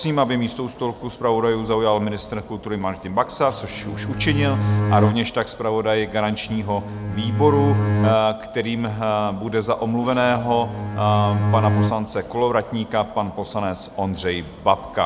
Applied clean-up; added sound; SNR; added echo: none; Bowed string instrument; 0 dB; none.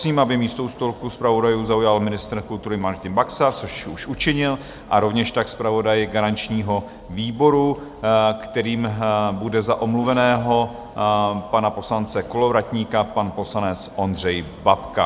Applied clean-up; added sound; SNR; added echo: none; none; none; none.